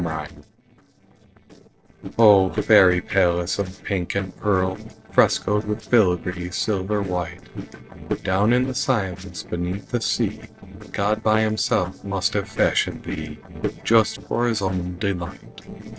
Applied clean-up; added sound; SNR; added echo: neural separator model SepFormer DNS4.